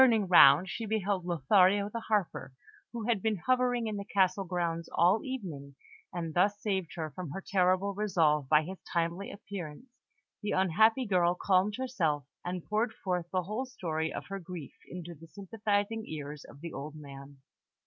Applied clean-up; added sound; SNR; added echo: none; none; none; none.